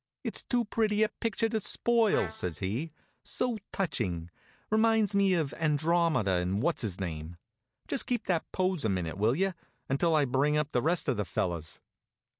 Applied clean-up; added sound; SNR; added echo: none; Trumpet; 15 dB; none.